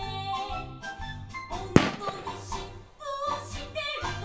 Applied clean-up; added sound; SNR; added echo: none; Gunshot, gunfire; -4 dB; reverberation time 0.3 s.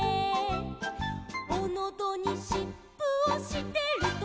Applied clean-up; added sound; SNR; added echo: none; none; none; none.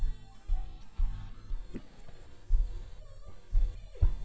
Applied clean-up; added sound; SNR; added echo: neural mask model DeepFilterNet 3.